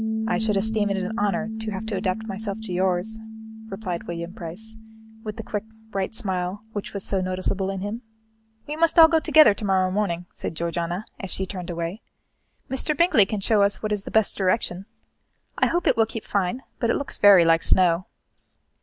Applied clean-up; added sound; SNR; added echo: none; Piano; 12 dB; none.